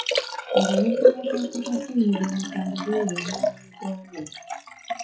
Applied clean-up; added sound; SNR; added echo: classical method WPE with log-MMSE.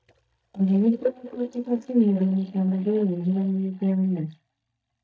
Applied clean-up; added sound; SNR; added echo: neural mask model DeepFilterNet 3.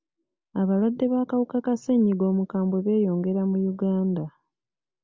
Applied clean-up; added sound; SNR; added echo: none; none; none; none.